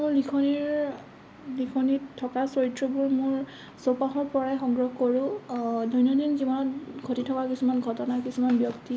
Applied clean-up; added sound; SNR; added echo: none; none; none; none.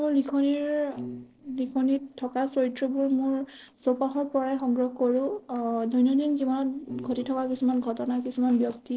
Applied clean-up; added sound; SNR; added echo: neural separator model SepFormer DNS4.